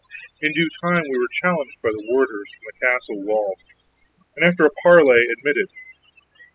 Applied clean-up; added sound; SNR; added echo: classical method spectral subtraction.